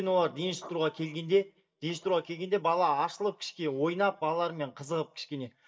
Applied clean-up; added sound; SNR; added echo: neural mask model DeepFilterNet 3.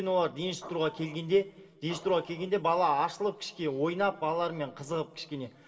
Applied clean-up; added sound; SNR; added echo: none; Printer / Engine; 19 dB; reverberation time 2.8 s.